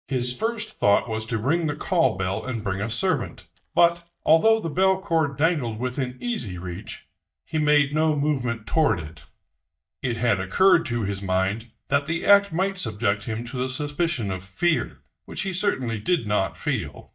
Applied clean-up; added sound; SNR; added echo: neural mask model DeepFilterNet 3.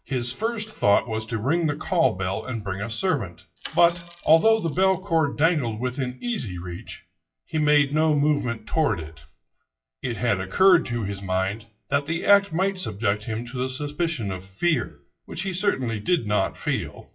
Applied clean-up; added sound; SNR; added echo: classical method WPE with log-MMSE.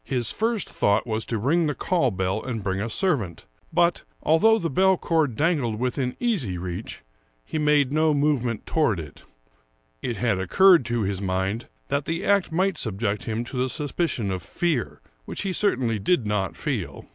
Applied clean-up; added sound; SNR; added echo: none; none; none; none.